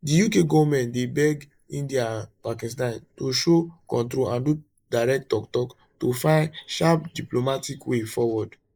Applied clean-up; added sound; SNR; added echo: neural mask model Resemble Enhance denoiser.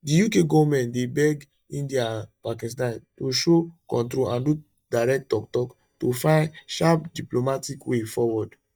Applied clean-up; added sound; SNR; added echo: neural mask model DeepFilterNet 3.